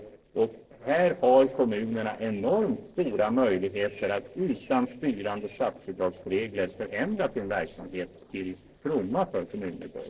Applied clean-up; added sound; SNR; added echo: neural separator model SepFormer DNS4.